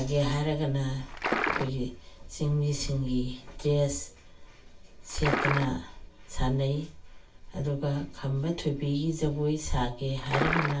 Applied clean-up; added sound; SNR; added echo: none; Liquid; 0 dB; reverberation time 0.3 s.